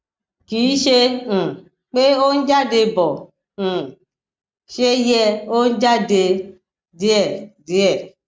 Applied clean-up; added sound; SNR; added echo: none; none; none; none.